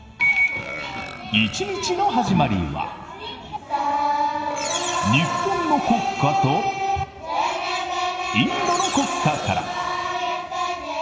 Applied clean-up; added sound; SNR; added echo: none; Burping, eructation; 20 dB; reverberation time 2.0 s.